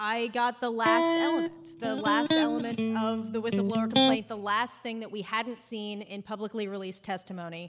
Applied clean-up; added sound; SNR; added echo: none; Electric guitar; -5 dB; none.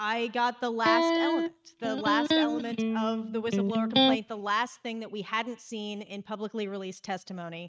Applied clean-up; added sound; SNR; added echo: neural mask model RNNoise.